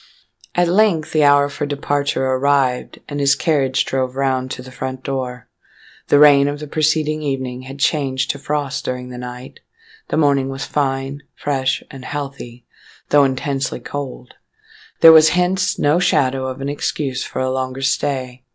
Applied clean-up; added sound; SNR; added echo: none; none; none; none.